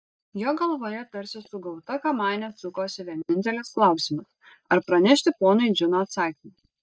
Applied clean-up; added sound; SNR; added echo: neural mask model DeepFilterNet 3.